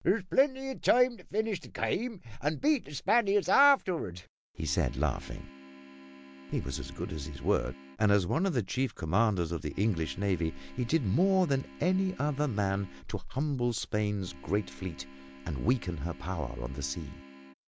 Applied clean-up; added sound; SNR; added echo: none; Organ; 19 dB; none.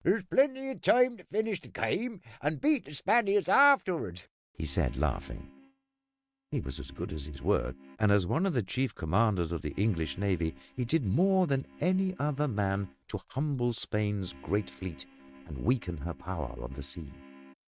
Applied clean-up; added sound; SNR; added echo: neural mask model RNNoise.